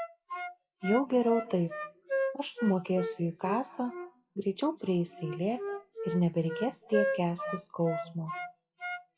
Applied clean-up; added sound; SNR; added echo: classical method WPE with log-MMSE.